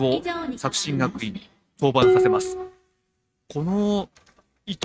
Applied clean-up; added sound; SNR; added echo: neural mask model RNNoise.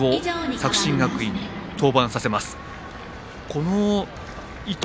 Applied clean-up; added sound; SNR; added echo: none; none; none; none.